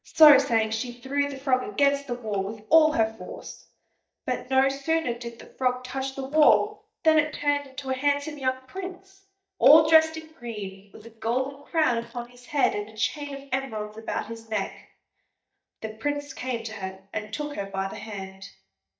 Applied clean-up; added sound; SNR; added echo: neural mask model DeepFilterNet 3.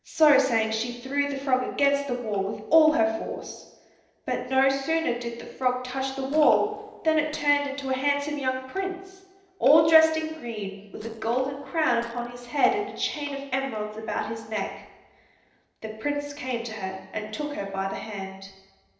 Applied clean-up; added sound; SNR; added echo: neural separator model SepFormer DNS4.